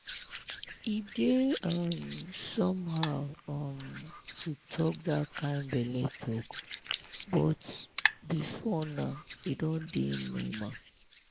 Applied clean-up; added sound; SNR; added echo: neural mask model Resemble Enhance denoiser.